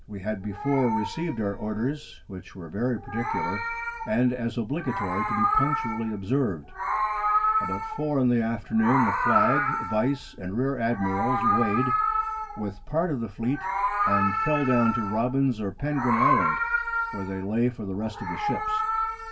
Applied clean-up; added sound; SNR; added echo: none; Meow; 1 dB; reverberation time 0.2 s.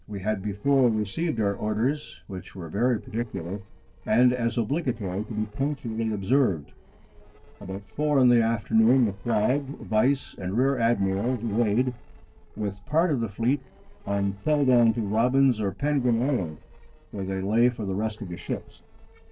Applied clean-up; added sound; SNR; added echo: neural separator model SepFormer DNS4.